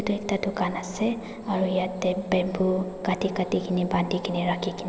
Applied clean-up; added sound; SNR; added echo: none; none; none; none.